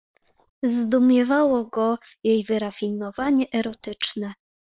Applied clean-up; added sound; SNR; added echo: neural separator model SepFormer WHAM!.